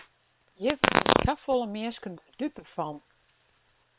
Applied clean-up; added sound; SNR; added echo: neural separator model SepFormer WHAM!.